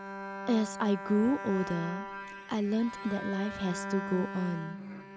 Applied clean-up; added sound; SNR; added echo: none; Bowed string instrument; 8 dB; none.